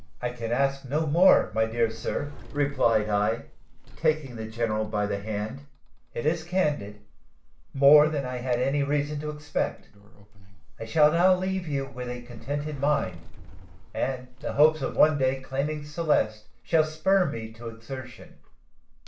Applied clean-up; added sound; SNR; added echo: none; Sliding door; 13 dB; reverberation time 0.3 s.